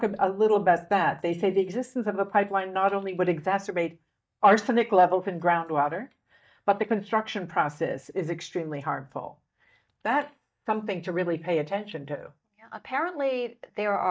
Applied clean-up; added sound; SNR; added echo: neural mask model DeepFilterNet 3.